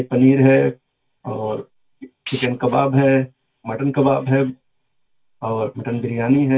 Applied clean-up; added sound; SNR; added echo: none; Tools; 10 dB; reverberation time 0.1 s.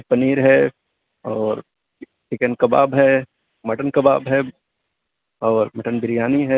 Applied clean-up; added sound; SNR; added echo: none; none; none; none.